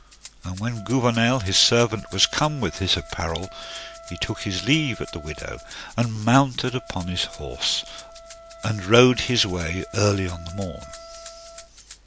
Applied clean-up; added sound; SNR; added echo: none; Wind instrument, woodwind instrument + Rattle (instrument); 19 dB; none.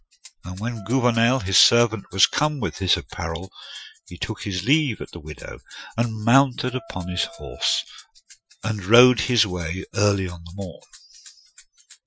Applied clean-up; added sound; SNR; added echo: classical method Wiener filter.